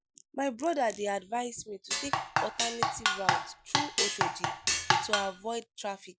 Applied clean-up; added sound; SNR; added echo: none; Drum kit; -5 dB; none.